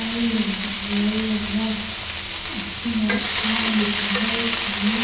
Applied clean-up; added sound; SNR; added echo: none; Frying (food); -4 dB; reverberation time 0.8 s.